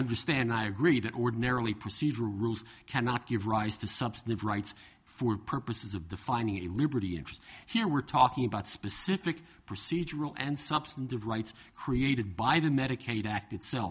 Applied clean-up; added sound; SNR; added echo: none; none; none; none.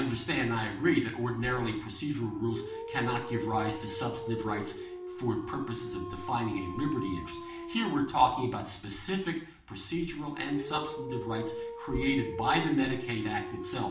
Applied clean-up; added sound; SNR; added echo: none; Dog; 9 dB; reverberation time 0.5 s.